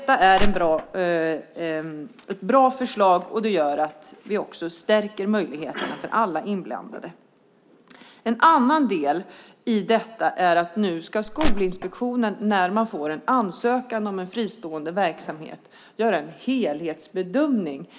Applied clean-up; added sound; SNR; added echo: none; Crushing; -2 dB; none.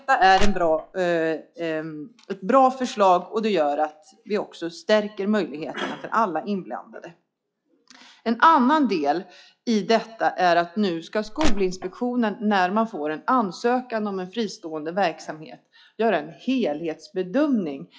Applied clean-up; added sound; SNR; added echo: classical method log-MMSE.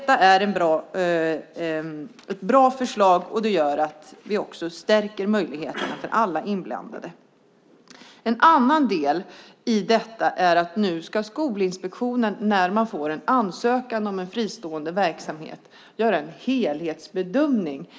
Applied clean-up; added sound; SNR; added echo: none; none; none; none.